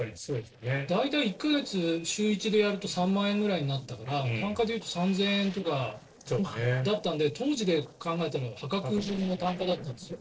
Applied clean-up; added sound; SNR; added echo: neural separator model SepFormer DNS4.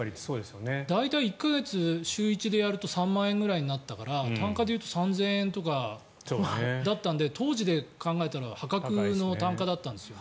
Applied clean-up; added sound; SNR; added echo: none; none; none; none.